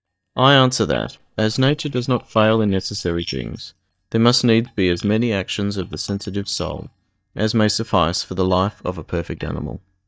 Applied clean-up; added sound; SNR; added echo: neural mask model DeepFilterNet 3.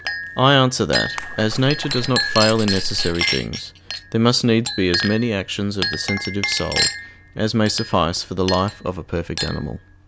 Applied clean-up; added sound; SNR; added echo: none; Splash, splatter + Chink, clink; 6 dB; none.